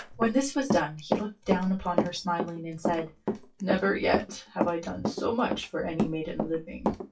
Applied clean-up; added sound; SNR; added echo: classical method WPE with log-MMSE.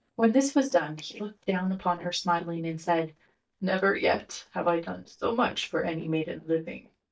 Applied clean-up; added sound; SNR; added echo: neural mask model DeepFilterNet 3.